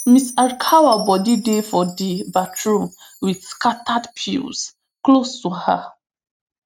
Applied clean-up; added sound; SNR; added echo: neural mask model RNNoise.